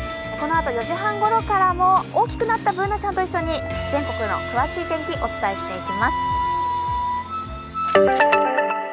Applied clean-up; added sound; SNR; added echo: none; Wind instrument, woodwind instrument; 7 dB; none.